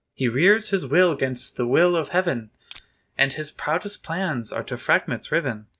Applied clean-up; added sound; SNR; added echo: neural mask model DeepFilterNet 3.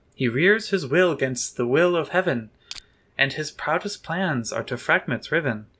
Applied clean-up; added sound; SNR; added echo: none; Crushing; 18 dB; none.